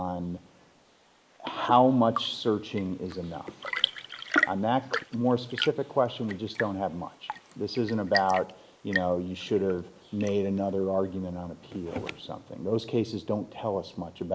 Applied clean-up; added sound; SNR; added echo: neural mask model Resemble Enhance denoiser.